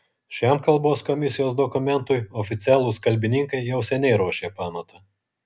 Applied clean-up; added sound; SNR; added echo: none; none; none; none.